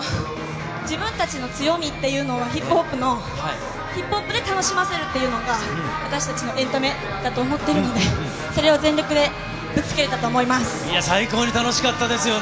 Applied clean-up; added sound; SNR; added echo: none; none; none; none.